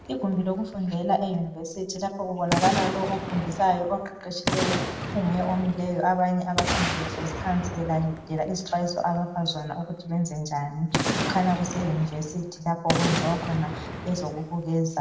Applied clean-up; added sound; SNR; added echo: none; Boom; 5 dB; reverberation time 0.8 s.